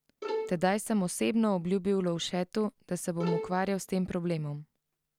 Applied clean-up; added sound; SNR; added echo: none; Bowed string instrument; 7 dB; none.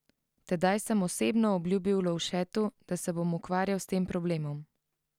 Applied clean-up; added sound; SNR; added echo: none; none; none; none.